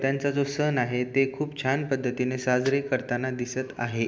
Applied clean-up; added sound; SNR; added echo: none; none; none; none.